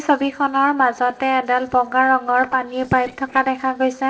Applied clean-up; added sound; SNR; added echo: neural separator model SepFormer DNS4.